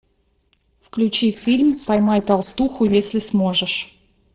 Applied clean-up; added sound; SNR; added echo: neural separator model SepFormer DNS4.